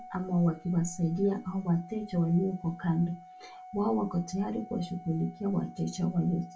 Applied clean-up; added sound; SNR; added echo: none; Organ; 18 dB; reverberation time 0.2 s.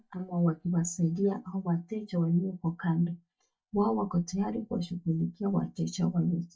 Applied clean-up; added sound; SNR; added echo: neural mask model DeepFilterNet 3.